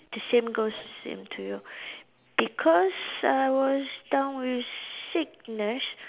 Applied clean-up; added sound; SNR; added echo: none; none; none; none.